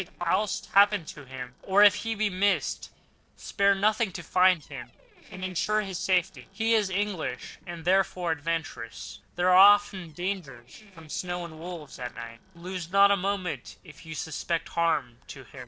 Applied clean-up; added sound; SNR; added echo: neural separator model SepFormer DNS4.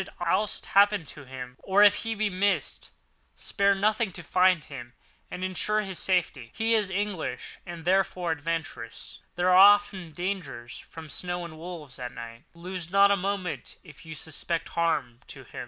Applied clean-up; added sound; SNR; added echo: none; none; none; none.